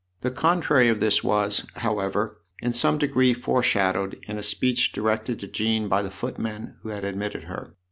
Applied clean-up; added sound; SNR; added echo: none; none; none; none.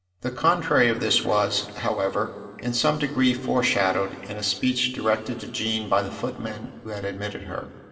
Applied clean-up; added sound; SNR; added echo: none; none; none; reverberation time 2.3 s.